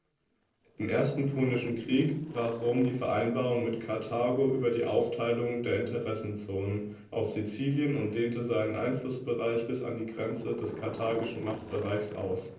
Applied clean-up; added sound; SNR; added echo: neural separator model SepFormer DNS4.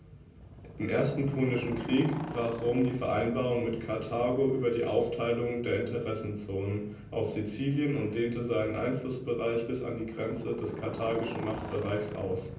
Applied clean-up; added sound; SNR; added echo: none; Motorcycle; 14 dB; reverberation time 0.6 s.